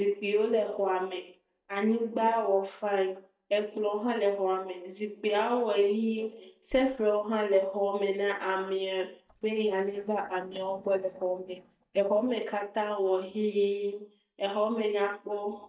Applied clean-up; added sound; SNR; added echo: neural mask model DeepFilterNet 3.